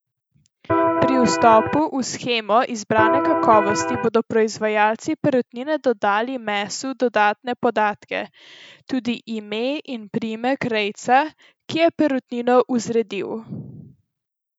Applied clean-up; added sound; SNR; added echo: none; Electric guitar; -1 dB; none.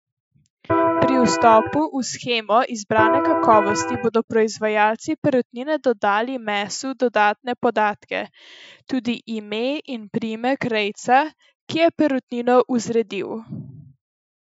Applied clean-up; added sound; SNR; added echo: classical method Wiener filter.